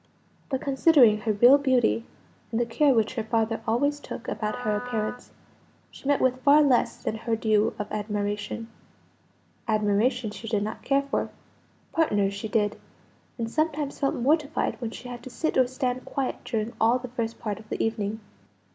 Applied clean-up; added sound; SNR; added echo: none; Wind instrument, woodwind instrument; 13 dB; none.